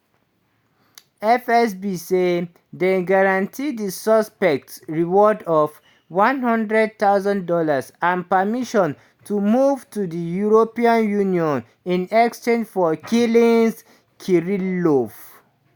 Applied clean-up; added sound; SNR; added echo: none; none; none; none.